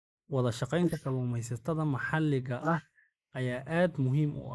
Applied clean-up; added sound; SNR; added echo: neural mask model Resemble Enhance denoiser.